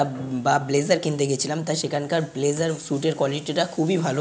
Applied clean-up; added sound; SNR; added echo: none; none; none; none.